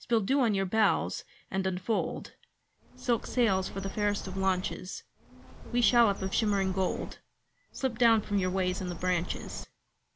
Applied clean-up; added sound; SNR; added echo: none; Bird; 8 dB; none.